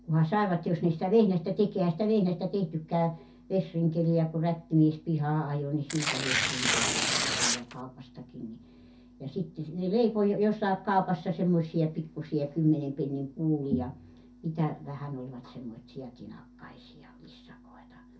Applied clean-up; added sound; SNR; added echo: none; Tearing; -1 dB; reverberation time 0.3 s.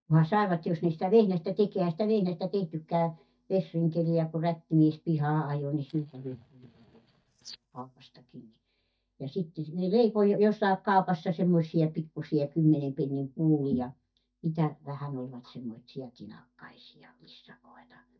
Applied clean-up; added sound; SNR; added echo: neural mask model DeepFilterNet 3.